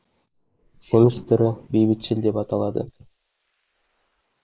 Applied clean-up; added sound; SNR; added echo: neural mask model Resemble Enhance denoiser.